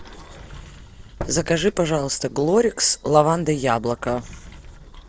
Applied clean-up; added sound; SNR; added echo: neural separator model SepFormer DNS4.